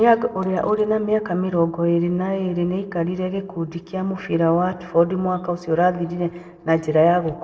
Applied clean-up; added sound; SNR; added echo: neural separator model SepFormer DNS4.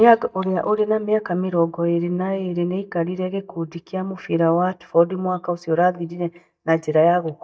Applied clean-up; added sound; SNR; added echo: neural mask model DeepFilterNet 3.